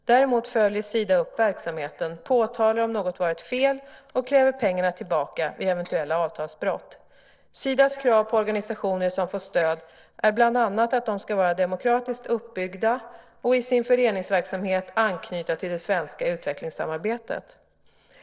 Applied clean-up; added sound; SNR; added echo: neural separator model SepFormer DNS4.